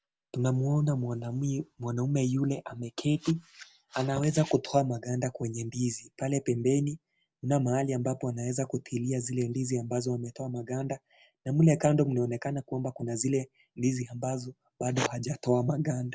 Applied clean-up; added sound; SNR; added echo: none; none; none; none.